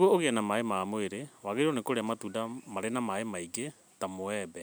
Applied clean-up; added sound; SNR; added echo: none; none; none; none.